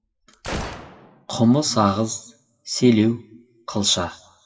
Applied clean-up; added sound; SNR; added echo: classical method WPE with log-MMSE.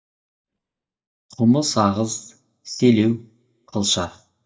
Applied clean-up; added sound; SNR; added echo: neural mask model DeepFilterNet 3.